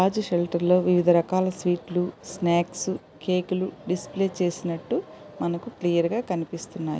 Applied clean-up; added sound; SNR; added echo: none; none; none; none.